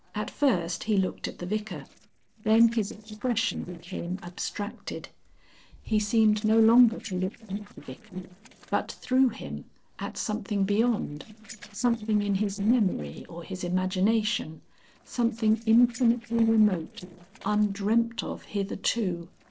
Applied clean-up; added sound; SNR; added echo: neural separator model SepFormer DNS4.